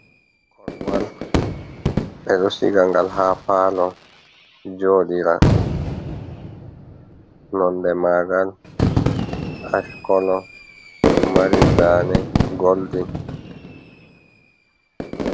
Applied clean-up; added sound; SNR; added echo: none; Fireworks; 1 dB; none.